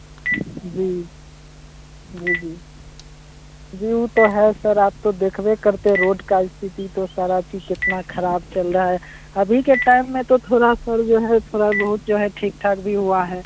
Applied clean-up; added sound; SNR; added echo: none; Telephone; 12 dB; none.